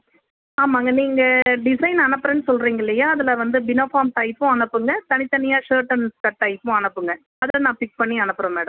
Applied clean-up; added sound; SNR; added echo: none; none; none; none.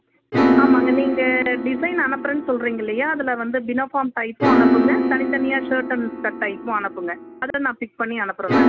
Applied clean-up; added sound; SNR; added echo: none; Piano; -2 dB; none.